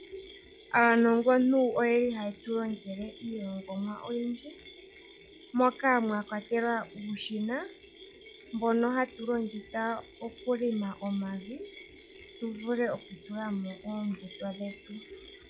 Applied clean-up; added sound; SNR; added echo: classical method log-MMSE.